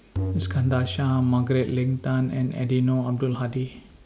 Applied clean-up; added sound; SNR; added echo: none; Tabla; 10 dB; none.